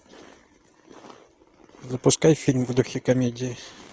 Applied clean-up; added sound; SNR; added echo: none; none; none; none.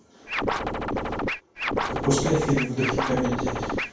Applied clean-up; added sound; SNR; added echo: none; Scratching (performance technique); -1 dB; reverberation time 0.5 s.